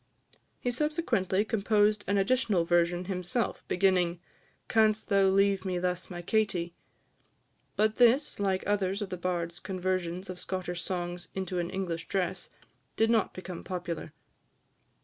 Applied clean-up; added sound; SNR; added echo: none; none; none; none.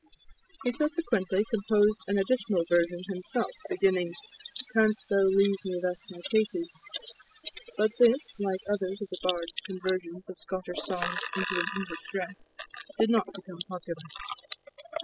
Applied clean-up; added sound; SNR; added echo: classical method spectral subtraction.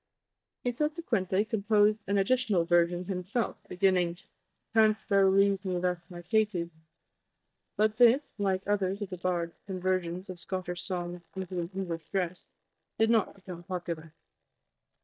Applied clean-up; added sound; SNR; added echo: neural mask model DeepFilterNet 3.